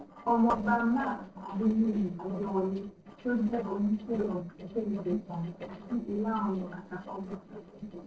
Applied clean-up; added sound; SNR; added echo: neural separator model SepFormer DNS4.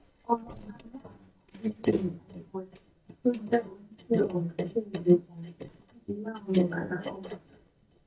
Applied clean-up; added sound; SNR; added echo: neural mask model DeepFilterNet 3.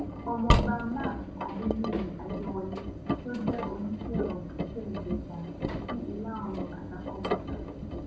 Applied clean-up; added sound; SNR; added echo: none; Engine; -4 dB; reverberation time 0.6 s.